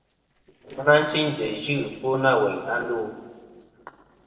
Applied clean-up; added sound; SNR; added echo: neural separator model SepFormer DNS4.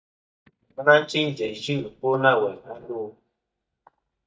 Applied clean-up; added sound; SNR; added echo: neural mask model DeepFilterNet 3.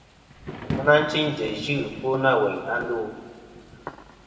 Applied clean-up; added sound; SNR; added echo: none; Thunder / Rain; 13 dB; reverberation time 2.1 s.